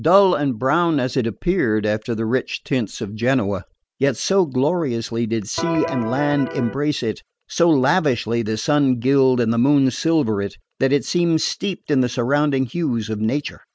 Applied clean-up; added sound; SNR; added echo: none; Electric guitar; 8 dB; none.